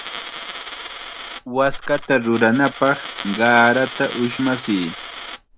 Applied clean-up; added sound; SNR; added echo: none; Coin (dropping); 10 dB; none.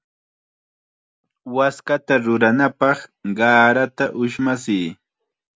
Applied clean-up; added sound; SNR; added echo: none; none; none; none.